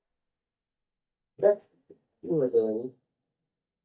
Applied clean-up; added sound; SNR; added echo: neural mask model DeepFilterNet 3.